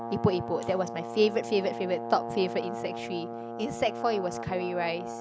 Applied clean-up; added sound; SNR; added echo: none; Brass instrument; 7 dB; none.